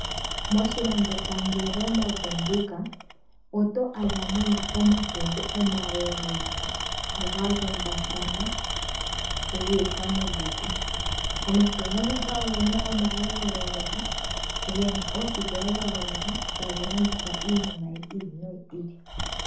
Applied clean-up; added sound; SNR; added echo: none; Tools; 2 dB; reverberation time 0.5 s.